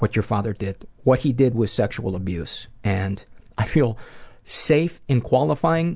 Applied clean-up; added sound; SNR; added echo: none; none; none; none.